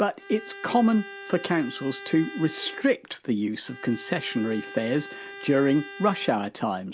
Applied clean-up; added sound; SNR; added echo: none; Bowed string instrument; 15 dB; none.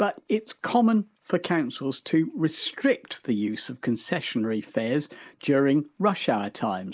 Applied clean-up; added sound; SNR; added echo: neural mask model Resemble Enhance denoiser.